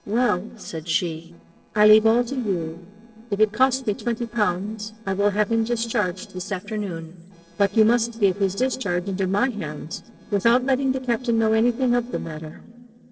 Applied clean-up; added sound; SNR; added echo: neural separator model SepFormer DNS4.